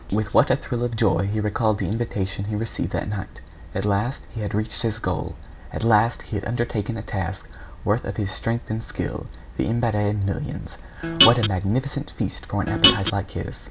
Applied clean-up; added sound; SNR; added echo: none; Guitar; -5 dB; none.